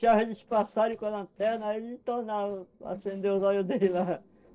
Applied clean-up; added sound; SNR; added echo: neural separator model SepFormer DNS4.